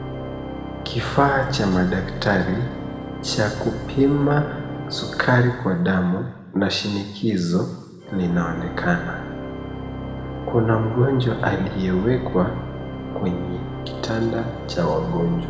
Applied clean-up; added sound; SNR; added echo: none; Organ; 8 dB; reverberation time 1.4 s.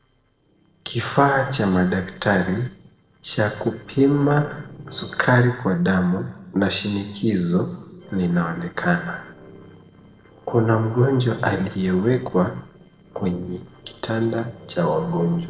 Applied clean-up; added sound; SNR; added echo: neural separator model SepFormer DNS4.